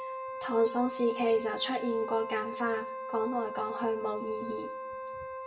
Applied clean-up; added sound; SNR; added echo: none; Wind instrument, woodwind instrument; 7 dB; reverberation time 0.6 s.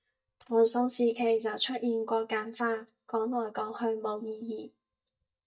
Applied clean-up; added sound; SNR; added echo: neural mask model DeepFilterNet 3.